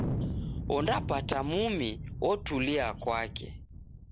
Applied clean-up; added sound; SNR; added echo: none; Thunder; 4 dB; none.